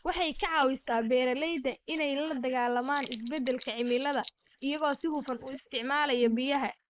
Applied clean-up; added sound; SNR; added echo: neural mask model Resemble Enhance denoiser.